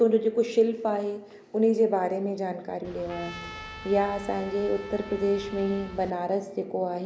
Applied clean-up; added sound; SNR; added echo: none; Trumpet + Boat, Water vehicle; 15 dB; none.